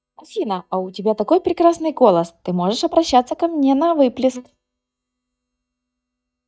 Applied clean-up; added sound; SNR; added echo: neural mask model DeepFilterNet 3.